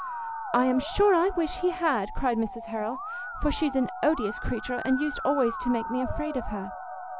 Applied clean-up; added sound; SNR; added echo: none; Musical instrument; 9 dB; none.